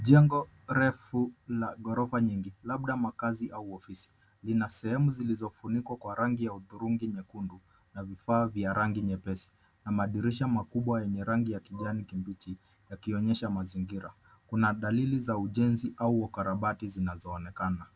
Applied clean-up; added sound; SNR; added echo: none; none; none; none.